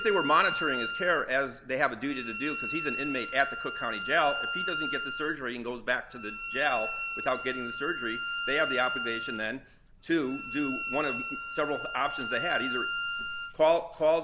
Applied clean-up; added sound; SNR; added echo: none; Bowed string instrument; 4 dB; none.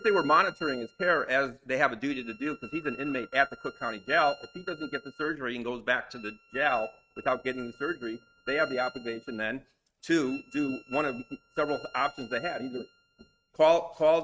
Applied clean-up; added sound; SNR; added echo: neural mask model RNNoise.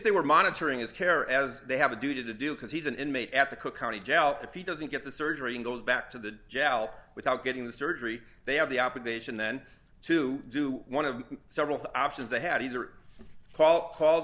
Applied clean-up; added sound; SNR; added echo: none; none; none; none.